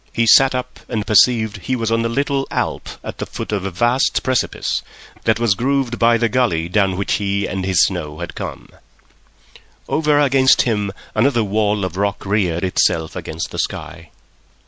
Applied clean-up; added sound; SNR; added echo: none; none; none; none.